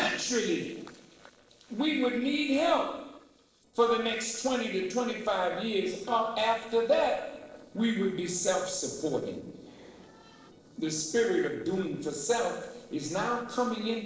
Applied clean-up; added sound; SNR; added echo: neural separator model SepFormer DNS4.